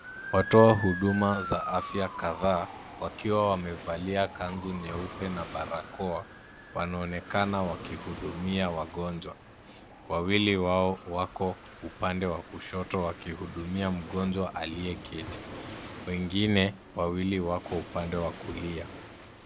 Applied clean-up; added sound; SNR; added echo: none; Waves, surf + Motor vehicle (road) / Siren; 13 dB; none.